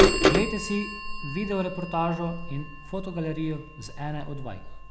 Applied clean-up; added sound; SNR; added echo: none; Bird vocalization, bird call, bird song / Telephone; -3 dB; none.